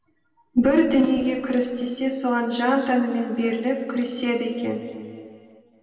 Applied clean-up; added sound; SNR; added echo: none; none; none; reverberation time 2.6 s.